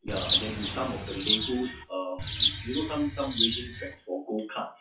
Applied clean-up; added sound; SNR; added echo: classical method WPE with log-MMSE.